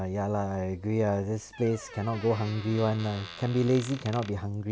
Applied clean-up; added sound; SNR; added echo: none; Squeak; 16 dB; none.